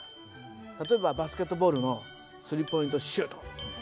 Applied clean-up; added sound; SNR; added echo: none; Bicycle bell; 17 dB; none.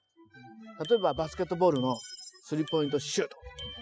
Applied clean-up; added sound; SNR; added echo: classical method spectral subtraction.